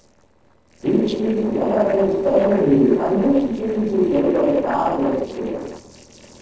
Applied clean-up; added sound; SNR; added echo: neural separator model SepFormer DNS4.